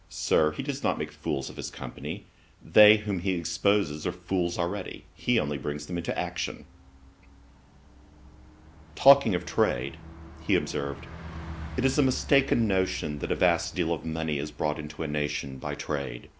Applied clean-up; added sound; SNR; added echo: none; Bus; 18 dB; none.